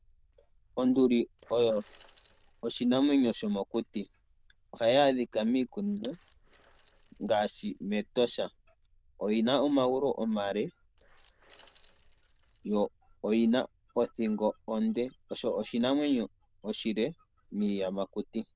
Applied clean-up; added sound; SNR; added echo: neural diffusion model UNIVERSE++.